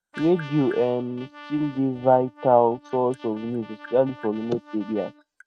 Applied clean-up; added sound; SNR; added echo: neural mask model RNNoise.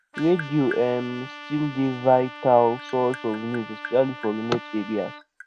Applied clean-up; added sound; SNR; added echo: none; Tap + Trumpet; 14 dB; none.